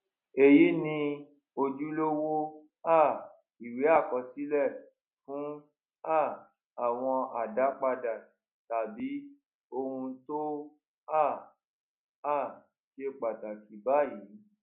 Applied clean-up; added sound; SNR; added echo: none; none; none; none.